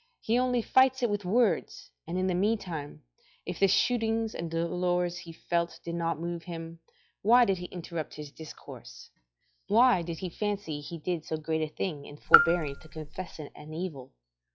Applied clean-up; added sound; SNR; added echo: classical method log-MMSE.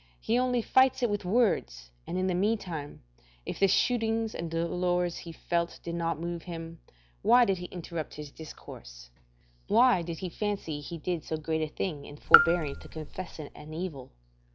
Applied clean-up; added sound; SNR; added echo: none; Raindrop / Drip; -2 dB; none.